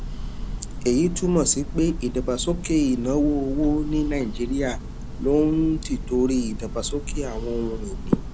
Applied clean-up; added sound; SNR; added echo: none; Church bell; 6 dB; none.